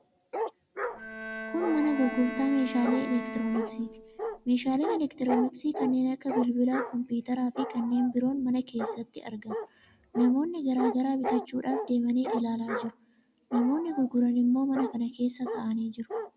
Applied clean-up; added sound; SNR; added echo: none; Bowed string instrument + Bark; 8 dB; none.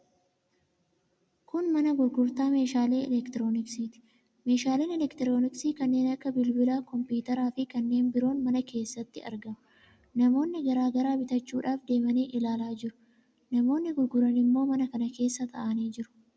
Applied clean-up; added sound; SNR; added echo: none; none; none; none.